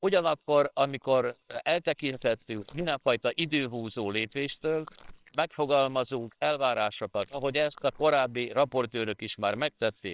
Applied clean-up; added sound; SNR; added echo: neural separator model SepFormer WHAMR!.